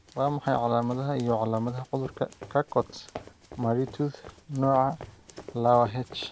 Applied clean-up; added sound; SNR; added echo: none; Run; 18 dB; none.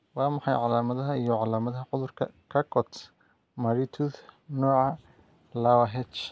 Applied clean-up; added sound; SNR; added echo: none; none; none; none.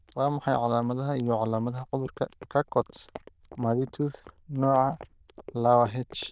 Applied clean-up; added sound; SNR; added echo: neural diffusion model UNIVERSE++.